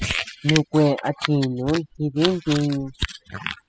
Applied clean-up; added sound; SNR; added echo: classical method spectral subtraction.